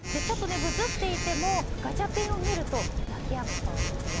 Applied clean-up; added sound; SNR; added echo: none; Telephone; -3 dB; none.